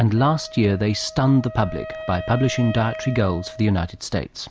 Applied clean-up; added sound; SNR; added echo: none; Wind instrument, woodwind instrument; 14 dB; none.